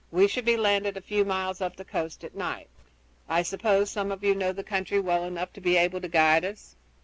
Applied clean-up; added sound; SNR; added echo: none; none; none; none.